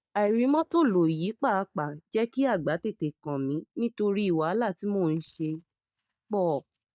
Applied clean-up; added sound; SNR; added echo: neural mask model DeepFilterNet 3.